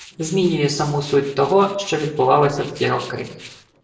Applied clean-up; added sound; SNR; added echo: neural separator model SepFormer DNS4.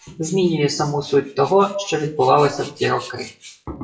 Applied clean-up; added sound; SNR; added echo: classical method WPE with log-MMSE.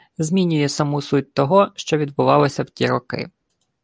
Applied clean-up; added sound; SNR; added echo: none; none; none; none.